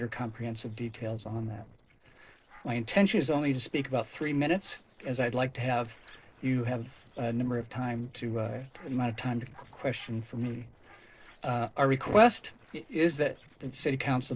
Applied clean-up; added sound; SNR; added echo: neural separator model SepFormer DNS4.